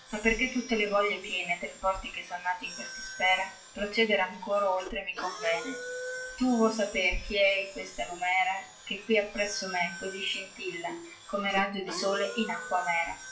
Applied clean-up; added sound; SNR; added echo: classical method WPE with log-MMSE.